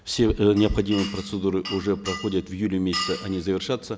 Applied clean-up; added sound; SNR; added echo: none; Glass; 12 dB; none.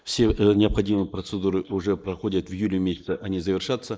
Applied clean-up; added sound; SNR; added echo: neural mask model Resemble Enhance denoiser.